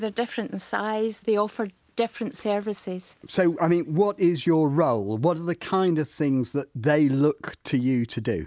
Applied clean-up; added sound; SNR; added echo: none; none; none; none.